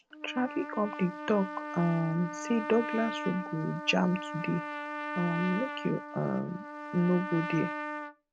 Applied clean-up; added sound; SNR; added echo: none; Trumpet; 7 dB; none.